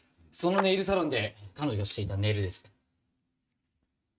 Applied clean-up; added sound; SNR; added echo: neural mask model RNNoise.